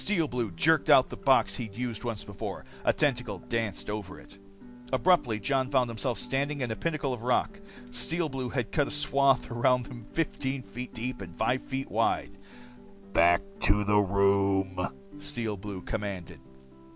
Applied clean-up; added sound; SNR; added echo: none; Guitar; 18 dB; none.